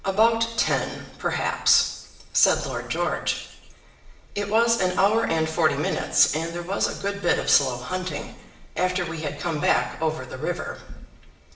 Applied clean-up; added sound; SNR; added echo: none; none; none; reverberation time 0.8 s.